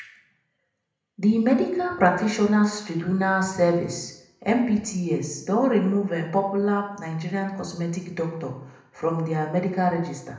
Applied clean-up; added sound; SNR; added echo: none; none; none; reverberation time 0.7 s.